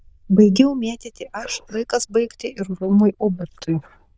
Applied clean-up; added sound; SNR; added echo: neural diffusion model UNIVERSE++.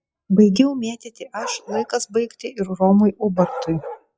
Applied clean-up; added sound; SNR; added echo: classical method log-MMSE.